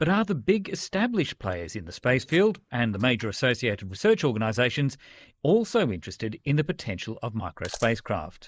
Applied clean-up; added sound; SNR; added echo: neural mask model Resemble Enhance denoiser.